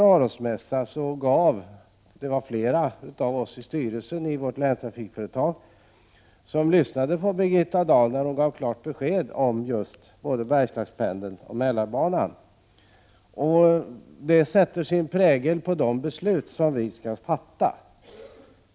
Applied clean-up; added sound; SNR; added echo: none; none; none; none.